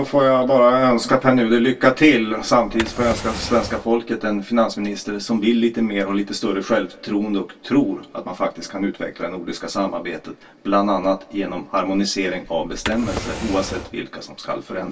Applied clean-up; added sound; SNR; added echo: none; Drawer open or close; 10 dB; reverberation time 0.1 s.